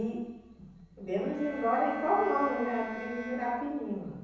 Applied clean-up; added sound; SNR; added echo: none; Bowed string instrument; 12 dB; reverberation time 1.1 s.